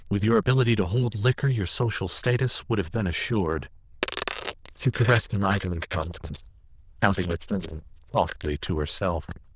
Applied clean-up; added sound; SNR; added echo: neural diffusion model UNIVERSE++.